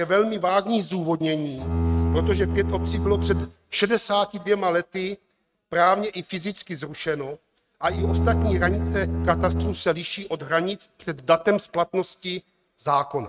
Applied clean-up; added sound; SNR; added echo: neural mask model RNNoise.